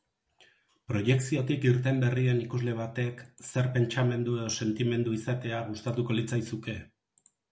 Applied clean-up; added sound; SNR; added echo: none; none; none; none.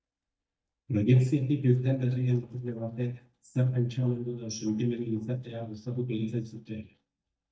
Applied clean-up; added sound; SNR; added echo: neural mask model DeepFilterNet 3.